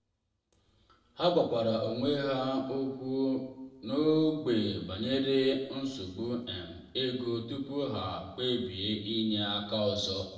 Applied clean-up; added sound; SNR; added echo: none; none; none; reverberation time 0.9 s.